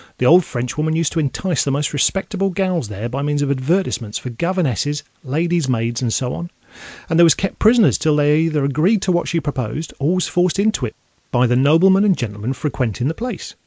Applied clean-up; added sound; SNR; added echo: neural mask model Resemble Enhance denoiser.